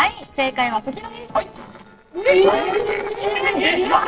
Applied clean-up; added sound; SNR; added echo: neural separator model SepFormer DNS4.